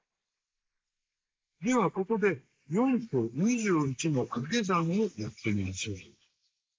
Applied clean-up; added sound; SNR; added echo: neural mask model Resemble Enhance denoiser.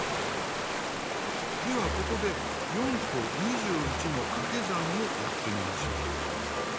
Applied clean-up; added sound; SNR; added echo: none; Water; -2 dB; none.